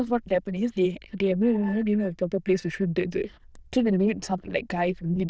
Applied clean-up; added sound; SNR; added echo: neural diffusion model UNIVERSE++.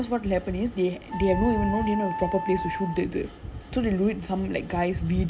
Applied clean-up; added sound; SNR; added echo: none; Wind instrument, woodwind instrument; 9 dB; none.